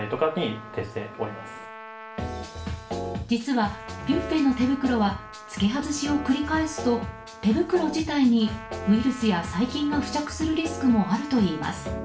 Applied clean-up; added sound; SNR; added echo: none; Trumpet; 17 dB; reverberation time 0.3 s.